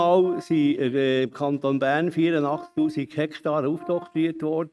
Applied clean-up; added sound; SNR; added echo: neural mask model RNNoise.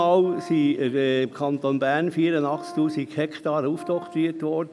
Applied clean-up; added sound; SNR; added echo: none; Brass instrument; 18 dB; none.